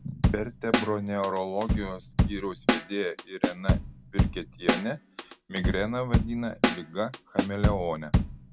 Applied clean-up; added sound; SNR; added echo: none; Drum / Drum kit; -4 dB; none.